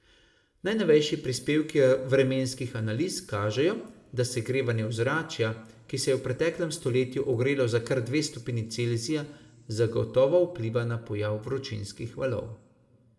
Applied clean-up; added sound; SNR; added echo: none; none; none; reverberation time 0.7 s.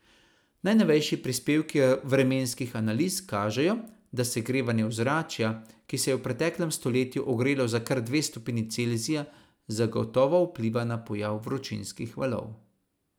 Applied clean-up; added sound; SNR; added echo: none; none; none; none.